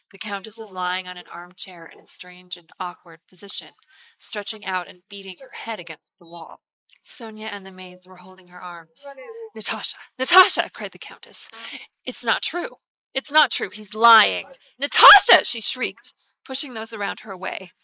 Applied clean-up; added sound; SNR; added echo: neural mask model Resemble Enhance denoiser.